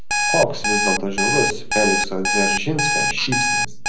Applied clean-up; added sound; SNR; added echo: none; Alarm; -3 dB; reverberation time 0.5 s.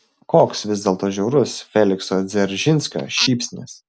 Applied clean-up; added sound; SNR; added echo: none; none; none; none.